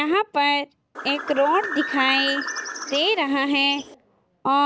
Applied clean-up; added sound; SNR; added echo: none; Bird; 8 dB; none.